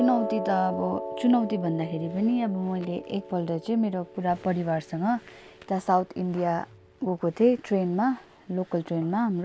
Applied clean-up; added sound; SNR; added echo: none; Piano; 12 dB; none.